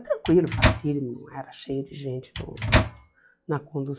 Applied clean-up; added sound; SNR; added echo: classical method log-MMSE.